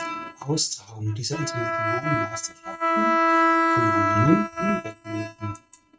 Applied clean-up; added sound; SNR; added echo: neural mask model RNNoise.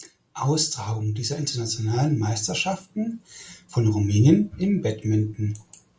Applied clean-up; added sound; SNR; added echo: none; none; none; none.